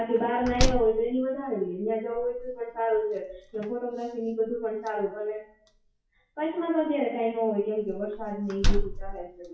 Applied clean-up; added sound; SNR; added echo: classical method WPE with log-MMSE.